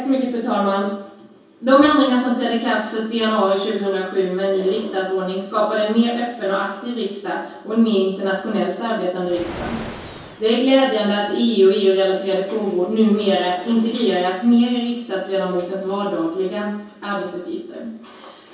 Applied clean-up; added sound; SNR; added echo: none; Animal; 14 dB; reverberation time 0.6 s.